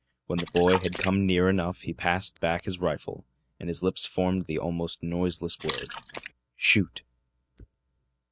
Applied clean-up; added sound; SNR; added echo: neural mask model RNNoise.